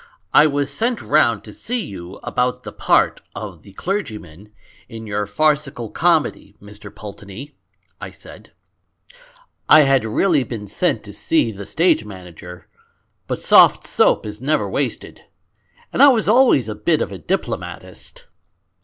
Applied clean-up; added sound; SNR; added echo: none; none; none; none.